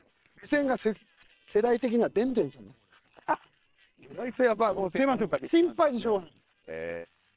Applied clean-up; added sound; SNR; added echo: neural separator model SepFormer WHAM!.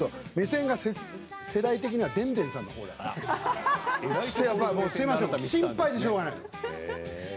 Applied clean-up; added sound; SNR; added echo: none; none; none; none.